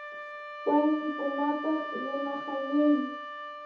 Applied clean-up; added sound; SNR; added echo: none; Wind instrument, woodwind instrument; 9 dB; reverberation time 0.5 s.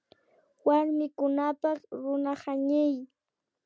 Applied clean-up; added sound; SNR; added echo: none; none; none; none.